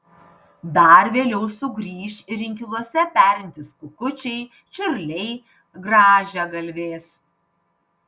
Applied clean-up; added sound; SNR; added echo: none; none; none; none.